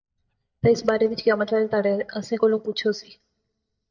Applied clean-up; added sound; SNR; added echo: neural mask model DeepFilterNet 3.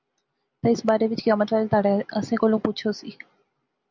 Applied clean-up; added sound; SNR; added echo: none; none; none; none.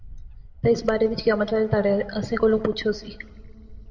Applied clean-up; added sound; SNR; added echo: none; Wind / Bird; 18 dB; reverberation time 0.8 s.